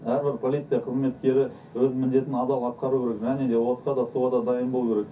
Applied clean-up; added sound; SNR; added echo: none; none; none; reverberation time 0.3 s.